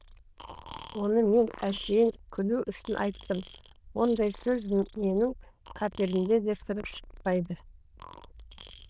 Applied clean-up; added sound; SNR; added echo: neural diffusion model UNIVERSE++.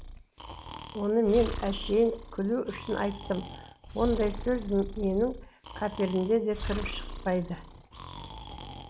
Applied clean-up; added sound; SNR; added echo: none; Breathing; 10 dB; none.